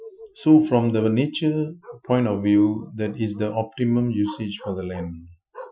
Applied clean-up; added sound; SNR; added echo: classical method Wiener filter.